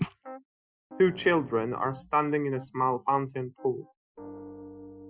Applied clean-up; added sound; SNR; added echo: classical method Wiener filter.